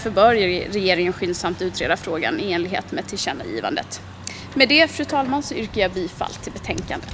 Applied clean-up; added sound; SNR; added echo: none; Truck; 14 dB; none.